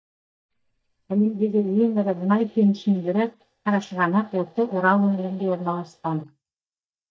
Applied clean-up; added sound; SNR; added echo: neural mask model DeepFilterNet 3.